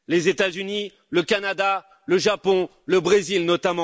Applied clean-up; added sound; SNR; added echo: none; none; none; none.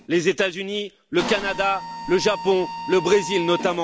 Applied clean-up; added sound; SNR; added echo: none; Mechanisms; 11 dB; none.